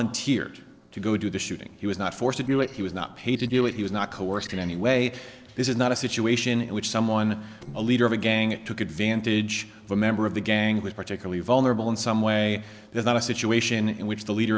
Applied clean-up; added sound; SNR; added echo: neural separator model SepFormer DNS4.